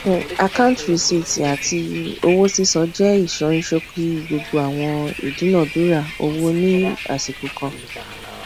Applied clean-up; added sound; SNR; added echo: none; Bus; 13 dB; none.